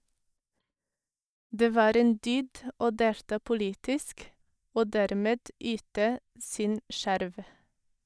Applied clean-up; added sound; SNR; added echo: neural mask model DeepFilterNet 3.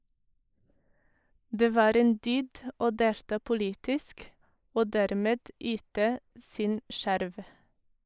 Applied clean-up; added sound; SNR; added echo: neural mask model Resemble Enhance denoiser.